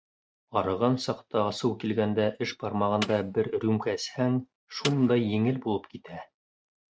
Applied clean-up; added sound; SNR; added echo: neural mask model RNNoise.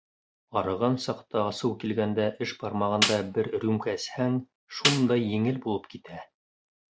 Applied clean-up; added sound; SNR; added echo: none; Snare drum; 4 dB; none.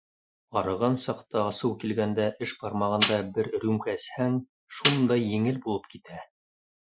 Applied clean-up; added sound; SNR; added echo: classical method Wiener filter.